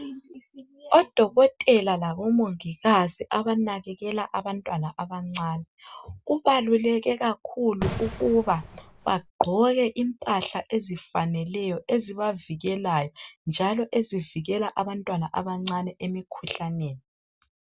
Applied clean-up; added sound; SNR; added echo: none; Fireworks; 8 dB; none.